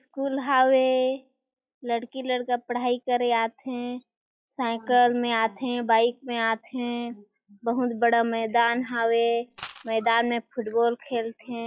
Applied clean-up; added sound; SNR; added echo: classical method log-MMSE.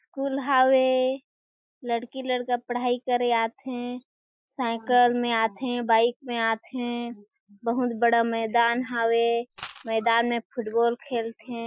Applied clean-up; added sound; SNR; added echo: classical method Wiener filter.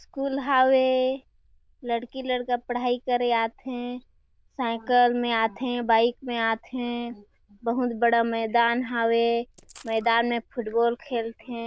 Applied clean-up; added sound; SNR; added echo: neural diffusion model UNIVERSE++.